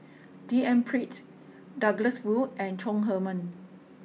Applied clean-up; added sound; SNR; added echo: none; none; none; none.